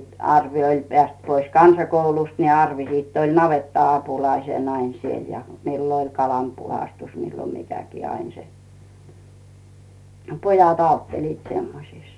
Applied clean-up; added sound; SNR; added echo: none; none; none; none.